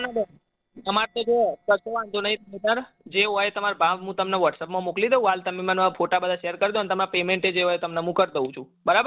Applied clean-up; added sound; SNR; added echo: neural separator model SepFormer DNS4.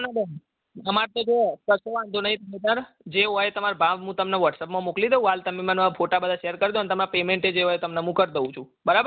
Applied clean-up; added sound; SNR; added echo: none; none; none; none.